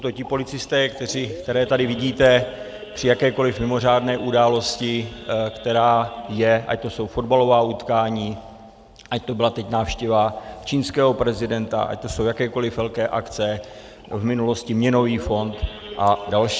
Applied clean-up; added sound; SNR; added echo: none; Idling / Sawing / Accelerating, revving, vroom; 20 dB; none.